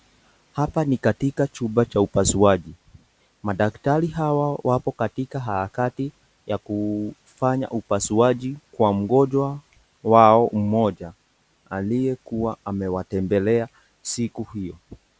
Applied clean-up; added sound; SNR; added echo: none; none; none; none.